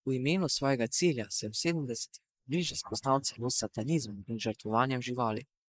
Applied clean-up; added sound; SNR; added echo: neural mask model Resemble Enhance denoiser.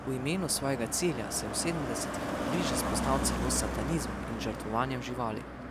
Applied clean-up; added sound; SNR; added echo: none; Car passing by; 1 dB; none.